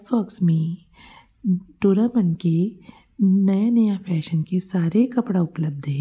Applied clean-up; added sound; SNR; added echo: none; none; none; none.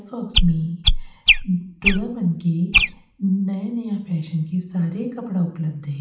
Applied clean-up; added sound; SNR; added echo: none; Chirp, tweet; -3 dB; reverberation time 0.6 s.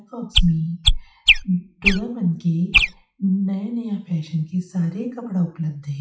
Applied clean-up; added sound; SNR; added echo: classical method WPE with log-MMSE.